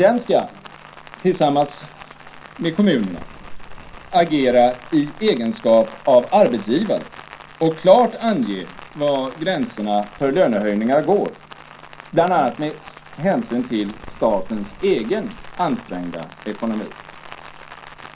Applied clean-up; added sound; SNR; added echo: none; Rain; 18 dB; reverberation time 0.3 s.